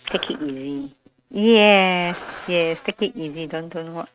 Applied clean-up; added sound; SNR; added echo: neural mask model RNNoise.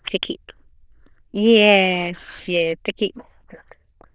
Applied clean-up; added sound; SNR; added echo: neural diffusion model UNIVERSE++.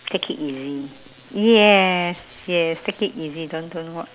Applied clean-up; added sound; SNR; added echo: none; none; none; none.